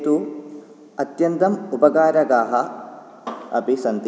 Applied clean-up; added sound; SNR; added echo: none; none; none; none.